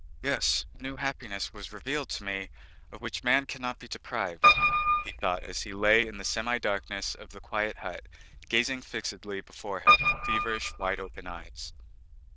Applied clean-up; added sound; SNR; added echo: neural diffusion model UNIVERSE++.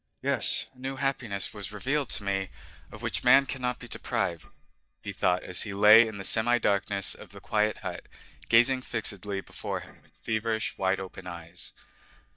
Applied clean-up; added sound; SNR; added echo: neural mask model DeepFilterNet 3.